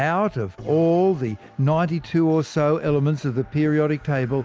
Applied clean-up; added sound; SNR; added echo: none; none; none; none.